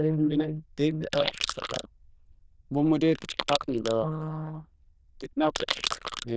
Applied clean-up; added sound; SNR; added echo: neural diffusion model UNIVERSE++.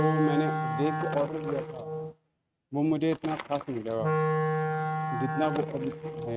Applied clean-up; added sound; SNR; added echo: neural mask model RNNoise.